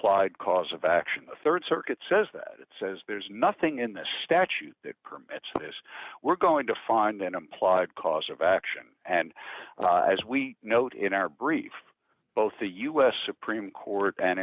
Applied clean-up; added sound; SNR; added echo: none; none; none; none.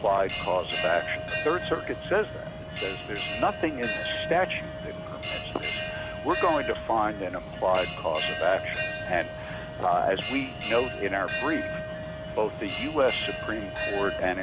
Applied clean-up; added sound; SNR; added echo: none; Bell; 4 dB; none.